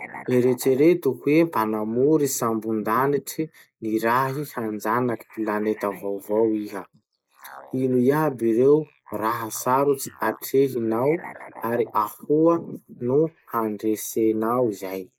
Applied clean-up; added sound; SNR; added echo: neural mask model Resemble Enhance denoiser.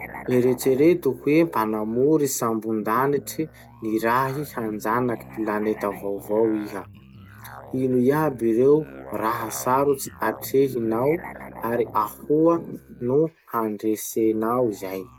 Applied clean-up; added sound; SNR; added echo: none; Musical instrument; 18 dB; none.